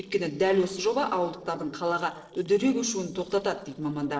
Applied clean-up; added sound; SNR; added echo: neural separator model SepFormer DNS4.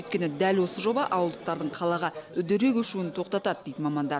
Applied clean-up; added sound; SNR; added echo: none; none; none; none.